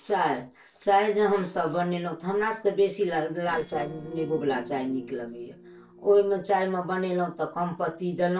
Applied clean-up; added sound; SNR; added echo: neural separator model SepFormer DNS4.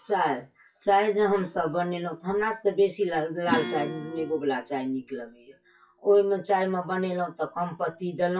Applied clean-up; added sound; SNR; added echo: classical method WPE with log-MMSE.